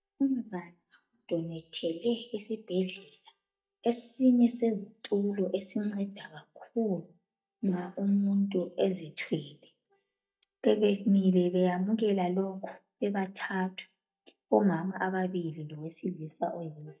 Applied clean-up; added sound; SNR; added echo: neural mask model DeepFilterNet 3.